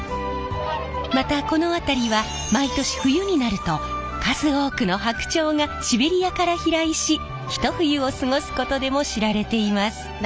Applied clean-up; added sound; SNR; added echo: none; none; none; none.